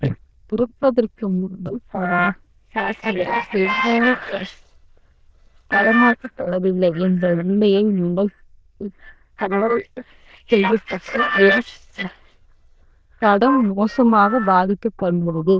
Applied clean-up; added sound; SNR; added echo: neural diffusion model UNIVERSE++.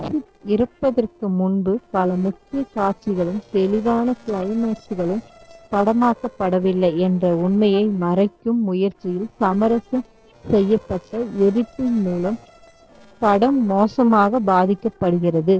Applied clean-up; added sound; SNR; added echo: neural separator model SepFormer DNS4.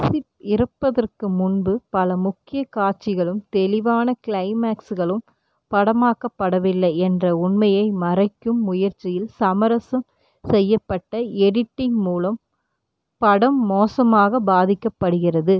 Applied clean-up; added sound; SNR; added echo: none; none; none; none.